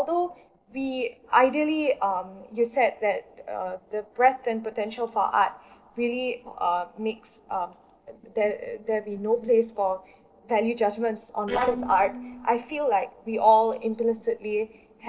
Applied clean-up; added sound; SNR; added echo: neural separator model SepFormer DNS4.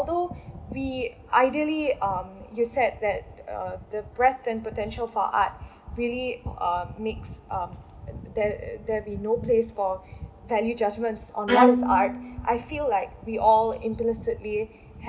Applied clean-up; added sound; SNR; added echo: none; Bowed string instrument; -1 dB; none.